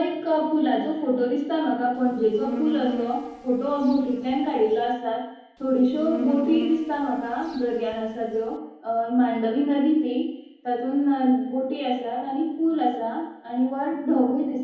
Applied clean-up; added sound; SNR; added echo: none; Insect; 12 dB; reverberation time 2.2 s.